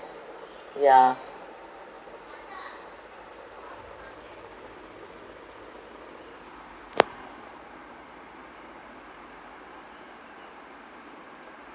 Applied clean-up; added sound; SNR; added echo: none; none; none; none.